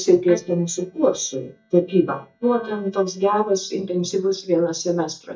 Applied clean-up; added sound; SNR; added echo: neural mask model DeepFilterNet 3.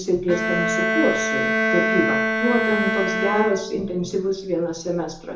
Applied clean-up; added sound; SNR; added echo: none; Bowed string instrument; 0 dB; reverberation time 0.6 s.